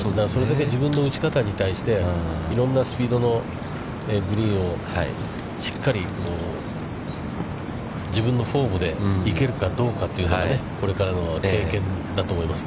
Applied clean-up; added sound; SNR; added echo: none; none; none; none.